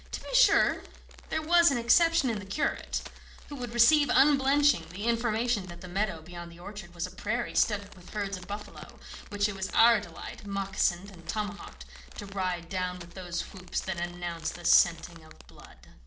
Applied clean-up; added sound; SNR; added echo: none; Crumpling, crinkling; 20 dB; reverberation time 0.4 s.